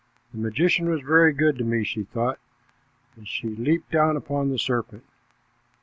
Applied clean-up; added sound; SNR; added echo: none; none; none; none.